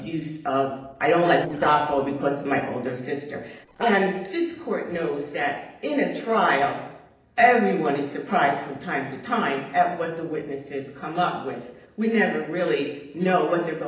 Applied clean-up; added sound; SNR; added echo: neural separator model SepFormer DNS4.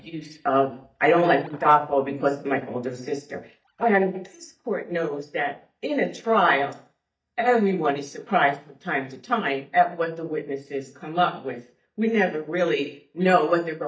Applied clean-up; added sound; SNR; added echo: neural mask model DeepFilterNet 3.